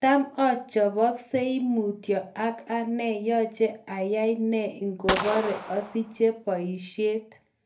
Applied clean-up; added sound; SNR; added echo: none; Gunshot, gunfire; 5 dB; reverberation time 0.3 s.